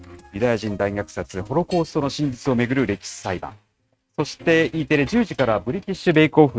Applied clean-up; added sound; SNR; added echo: neural mask model RNNoise.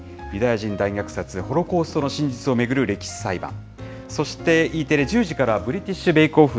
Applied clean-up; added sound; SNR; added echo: none; none; none; none.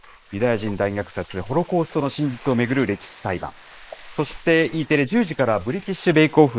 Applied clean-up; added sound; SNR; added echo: neural mask model Resemble Enhance denoiser.